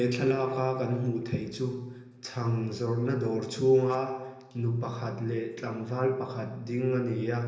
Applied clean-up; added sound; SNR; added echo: none; none; none; reverberation time 1.4 s.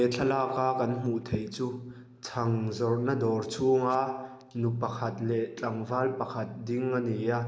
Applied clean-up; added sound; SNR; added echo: none; none; none; none.